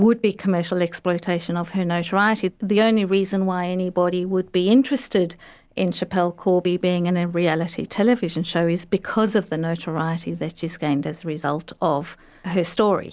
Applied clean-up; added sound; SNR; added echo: none; none; none; none.